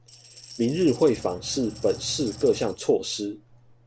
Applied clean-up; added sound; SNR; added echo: none; Engine / Truck / Car + Tambourine; 16 dB; none.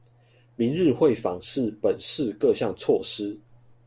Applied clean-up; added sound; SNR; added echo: none; none; none; none.